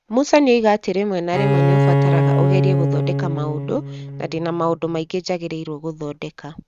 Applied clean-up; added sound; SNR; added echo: neural mask model RNNoise.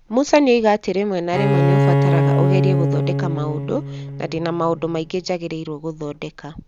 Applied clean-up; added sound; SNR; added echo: none; Bowed string instrument; 0 dB; none.